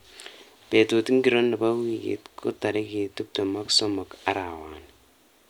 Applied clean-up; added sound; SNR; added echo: none; none; none; none.